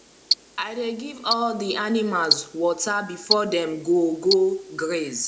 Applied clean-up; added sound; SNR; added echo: none; Tick-tock; 6 dB; none.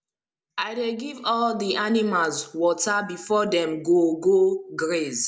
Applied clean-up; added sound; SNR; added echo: none; none; none; none.